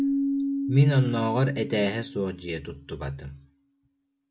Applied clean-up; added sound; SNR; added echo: none; Keyboard (musical); 5 dB; none.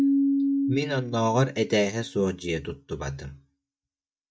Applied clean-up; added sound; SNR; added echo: neural mask model DeepFilterNet 3.